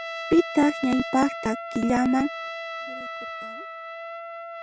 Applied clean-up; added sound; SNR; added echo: none; Trumpet; 9 dB; none.